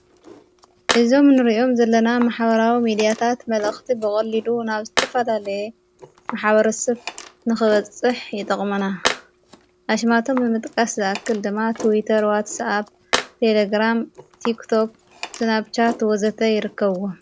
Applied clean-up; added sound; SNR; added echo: none; Tools; 13 dB; none.